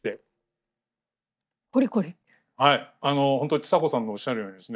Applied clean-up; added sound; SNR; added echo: neural mask model DeepFilterNet 3.